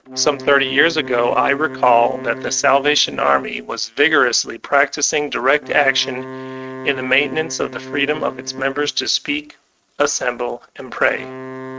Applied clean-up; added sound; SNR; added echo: neural mask model RNNoise.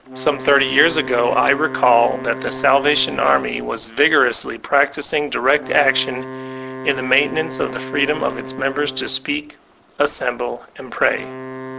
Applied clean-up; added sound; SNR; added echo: none; Wind instrument, woodwind instrument; 13 dB; none.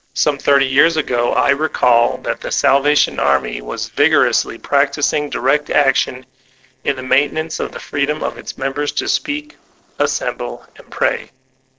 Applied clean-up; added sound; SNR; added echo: neural separator model SepFormer DNS4.